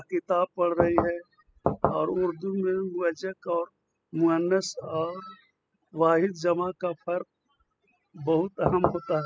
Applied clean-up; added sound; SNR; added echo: classical method spectral subtraction.